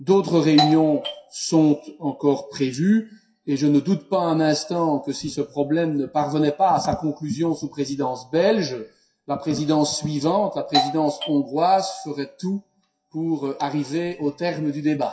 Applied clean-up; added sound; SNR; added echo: classical method WPE with log-MMSE.